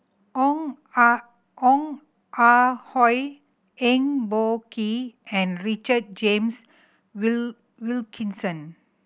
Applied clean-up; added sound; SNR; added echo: none; none; none; none.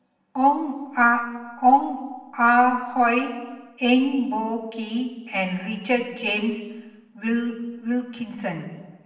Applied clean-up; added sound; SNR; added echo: none; none; none; reverberation time 1.2 s.